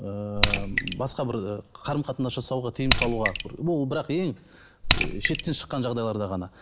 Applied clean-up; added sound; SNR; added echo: none; Raindrop / Splash, splatter; -3 dB; none.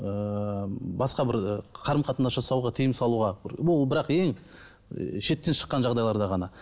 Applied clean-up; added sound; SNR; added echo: none; none; none; none.